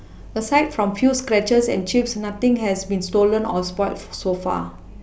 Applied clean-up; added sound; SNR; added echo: none; none; none; none.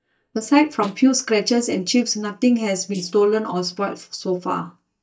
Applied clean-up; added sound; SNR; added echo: neural mask model DeepFilterNet 3.